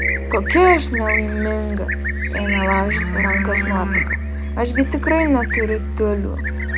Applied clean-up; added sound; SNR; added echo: none; Livestock, farm animals, working animals + Musical instrument; 0 dB; none.